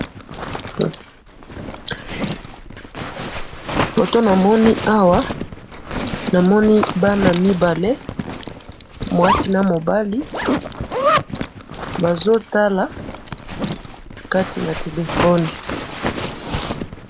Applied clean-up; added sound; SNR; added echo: none; Zipper (clothing); 6 dB; none.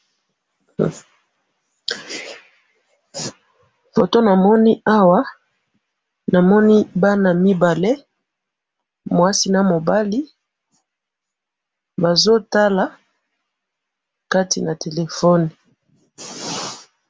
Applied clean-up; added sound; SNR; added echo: none; none; none; none.